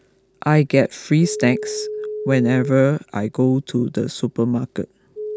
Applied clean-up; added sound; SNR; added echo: none; Telephone; 13 dB; none.